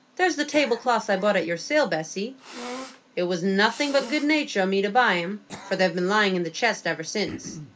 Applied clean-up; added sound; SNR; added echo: none; Cough; 18 dB; none.